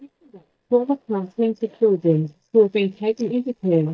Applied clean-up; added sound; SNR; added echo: neural mask model DeepFilterNet 3.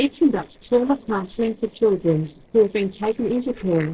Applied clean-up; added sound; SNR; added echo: neural separator model SepFormer DNS4.